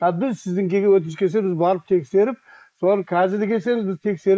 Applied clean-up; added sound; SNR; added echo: neural mask model Resemble Enhance denoiser.